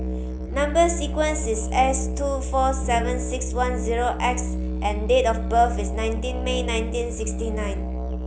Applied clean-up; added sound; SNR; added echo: none; Musical instrument; 2 dB; none.